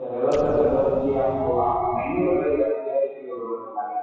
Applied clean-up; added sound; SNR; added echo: classical method WPE with log-MMSE.